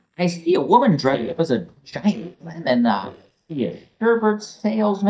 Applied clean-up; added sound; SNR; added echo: neural mask model DeepFilterNet 3.